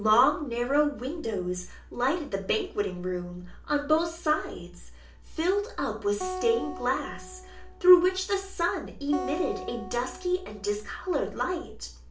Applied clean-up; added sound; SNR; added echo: none; Acoustic guitar; 12 dB; reverberation time 0.3 s.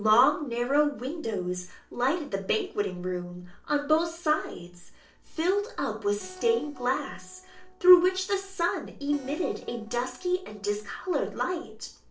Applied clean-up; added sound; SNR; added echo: neural separator model SepFormer DNS4.